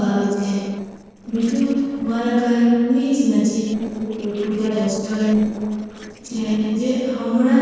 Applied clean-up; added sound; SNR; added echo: neural separator model SepFormer DNS4.